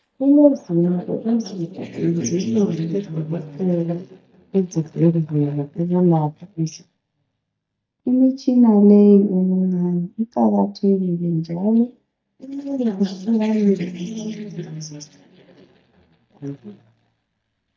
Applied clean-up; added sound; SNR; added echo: neural mask model DeepFilterNet 3.